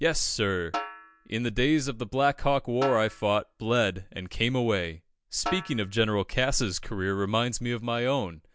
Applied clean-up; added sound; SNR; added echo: none; Snare drum; 13 dB; none.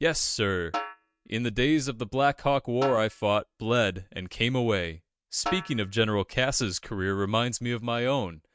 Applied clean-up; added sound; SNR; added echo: neural mask model RNNoise.